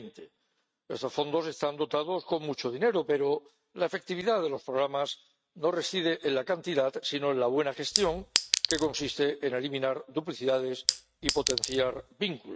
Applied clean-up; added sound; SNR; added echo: neural mask model RNNoise.